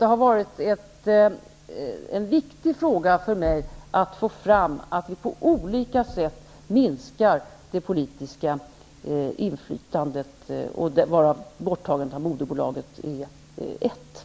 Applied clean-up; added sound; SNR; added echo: none; none; none; none.